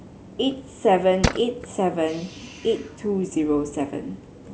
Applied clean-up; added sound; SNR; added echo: none; Tools; 7 dB; none.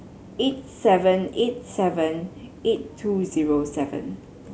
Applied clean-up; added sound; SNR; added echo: none; none; none; none.